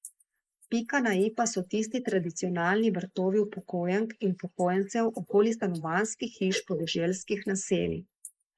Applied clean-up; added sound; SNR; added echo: neural mask model Resemble Enhance denoiser.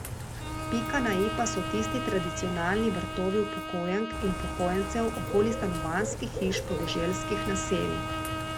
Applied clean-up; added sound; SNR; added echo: none; Bird / Rain + Bowed string instrument; 3 dB; none.